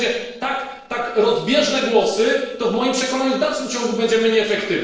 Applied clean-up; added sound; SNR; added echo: neural separator model SepFormer DNS4.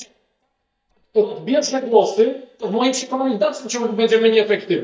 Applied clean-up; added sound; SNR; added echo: neural mask model DeepFilterNet 3.